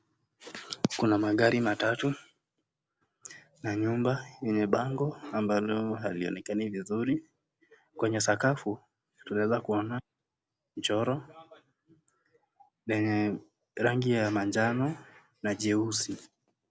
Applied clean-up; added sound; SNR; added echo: none; none; none; none.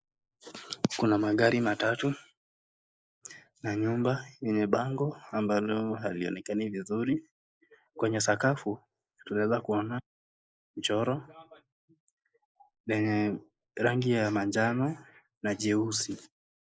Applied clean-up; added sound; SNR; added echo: neural mask model Resemble Enhance denoiser.